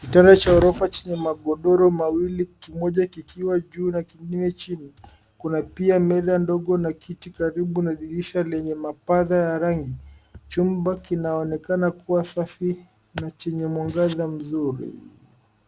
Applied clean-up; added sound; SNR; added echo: none; none; none; none.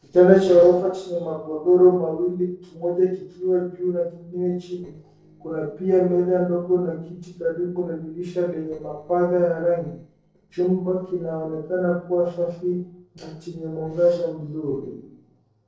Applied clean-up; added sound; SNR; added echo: neural separator model SepFormer DNS4.